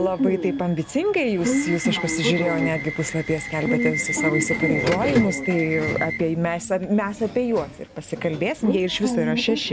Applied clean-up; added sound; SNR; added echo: none; Subway, metro, underground / Alarm; 3 dB; none.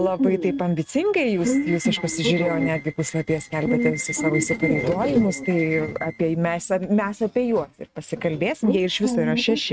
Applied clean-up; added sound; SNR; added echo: neural mask model RNNoise.